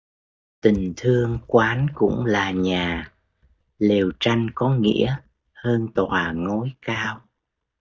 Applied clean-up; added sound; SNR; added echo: neural mask model DeepFilterNet 3.